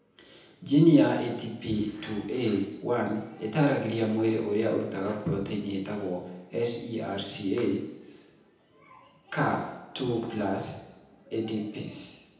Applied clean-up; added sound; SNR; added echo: none; none; none; reverberation time 0.9 s.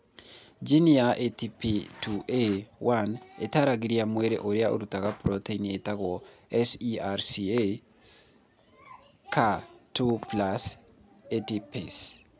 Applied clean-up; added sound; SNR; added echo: none; none; none; none.